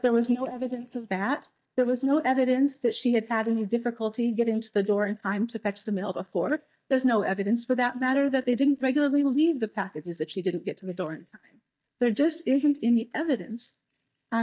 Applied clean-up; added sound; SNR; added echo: neural mask model DeepFilterNet 3.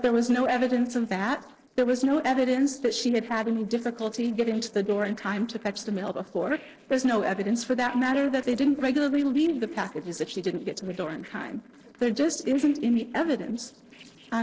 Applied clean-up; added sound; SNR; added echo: neural separator model SepFormer DNS4.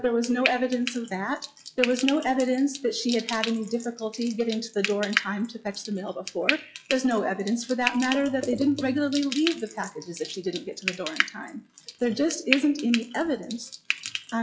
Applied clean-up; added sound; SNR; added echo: classical method log-MMSE.